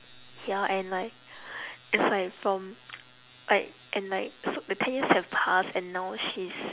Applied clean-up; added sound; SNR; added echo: none; none; none; none.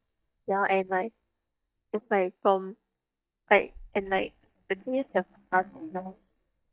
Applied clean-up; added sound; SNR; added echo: neural mask model DeepFilterNet 3.